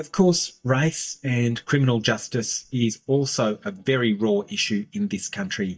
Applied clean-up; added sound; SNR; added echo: neural mask model DeepFilterNet 3.